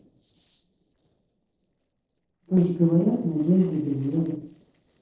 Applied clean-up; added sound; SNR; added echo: neural separator model SepFormer DNS4.